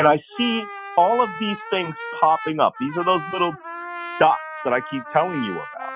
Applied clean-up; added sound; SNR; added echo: classical method Wiener filter.